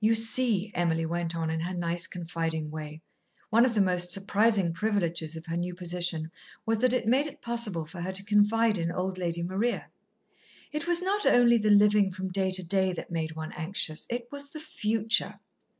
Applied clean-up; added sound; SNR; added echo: none; none; none; none.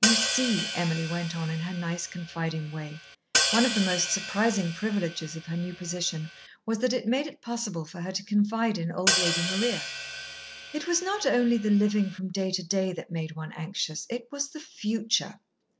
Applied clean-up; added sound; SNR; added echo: none; Hi-hat; 3 dB; none.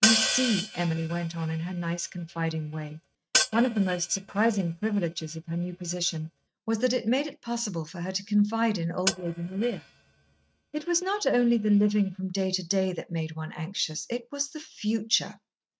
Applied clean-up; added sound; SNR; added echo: neural mask model RNNoise.